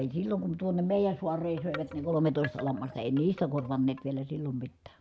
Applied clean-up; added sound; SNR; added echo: none; Wind chime; 15 dB; none.